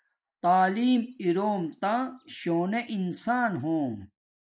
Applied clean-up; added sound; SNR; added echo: neural mask model Resemble Enhance denoiser.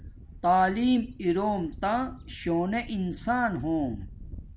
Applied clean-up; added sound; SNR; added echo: none; Wind / Bird; 16 dB; none.